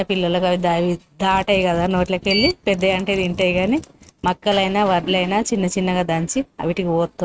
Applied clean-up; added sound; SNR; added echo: neural mask model RNNoise.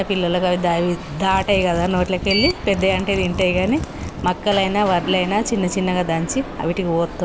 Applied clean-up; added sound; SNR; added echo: none; Alarm + Mechanisms; 9 dB; none.